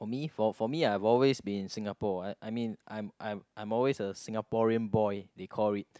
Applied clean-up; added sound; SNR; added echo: none; none; none; none.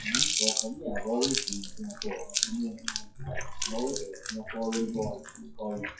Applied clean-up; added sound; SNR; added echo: classical method WPE with log-MMSE.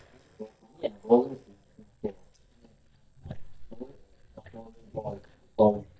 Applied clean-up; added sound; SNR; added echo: neural mask model DeepFilterNet 3.